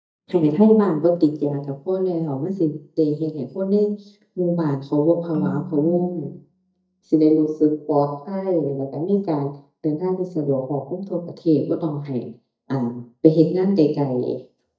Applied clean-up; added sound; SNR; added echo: neural mask model DeepFilterNet 3.